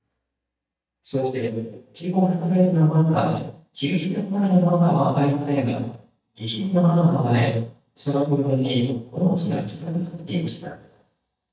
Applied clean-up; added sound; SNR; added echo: neural mask model DeepFilterNet 3.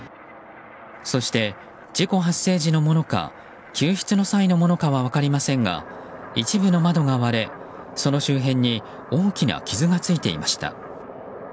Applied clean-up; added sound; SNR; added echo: none; none; none; none.